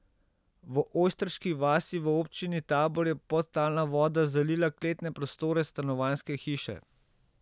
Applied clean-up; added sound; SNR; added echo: none; none; none; none.